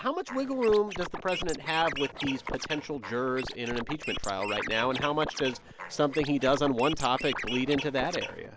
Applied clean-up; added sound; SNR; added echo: none; Scratching (performance technique); 8 dB; none.